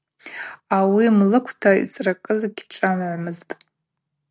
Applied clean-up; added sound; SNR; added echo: none; none; none; none.